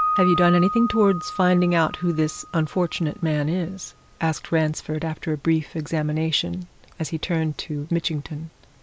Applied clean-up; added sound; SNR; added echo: none; Piano; 10 dB; none.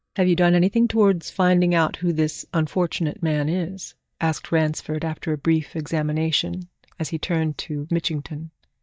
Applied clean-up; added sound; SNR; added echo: neural mask model DeepFilterNet 3.